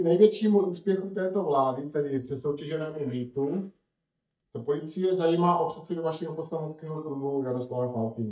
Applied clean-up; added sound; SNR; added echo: neural mask model DeepFilterNet 3.